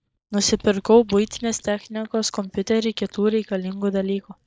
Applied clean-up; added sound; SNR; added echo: neural mask model DeepFilterNet 3.